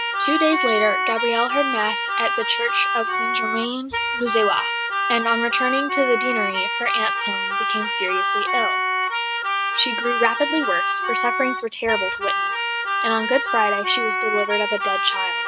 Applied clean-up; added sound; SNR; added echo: none; Keyboard (musical); 0 dB; none.